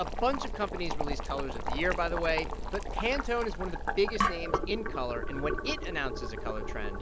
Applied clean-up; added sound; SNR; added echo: none; Boiling; -1 dB; none.